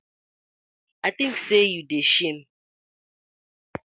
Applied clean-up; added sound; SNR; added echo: none; none; none; none.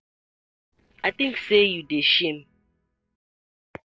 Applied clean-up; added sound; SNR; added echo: neural separator model SepFormer DNS4.